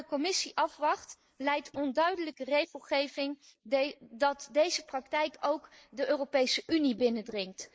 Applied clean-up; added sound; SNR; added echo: neural mask model Resemble Enhance denoiser.